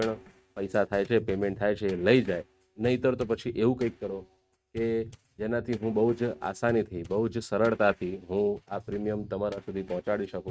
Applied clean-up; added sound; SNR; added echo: neural mask model RNNoise.